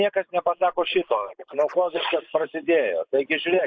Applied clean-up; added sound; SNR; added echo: neural mask model Resemble Enhance denoiser.